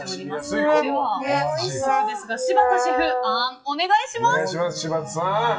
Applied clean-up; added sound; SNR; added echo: classical method WPE with log-MMSE.